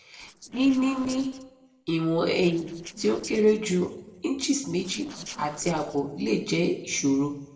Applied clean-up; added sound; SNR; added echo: neural separator model SepFormer DNS4.